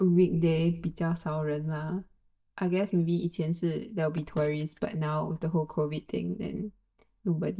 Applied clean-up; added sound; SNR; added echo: neural mask model DeepFilterNet 3.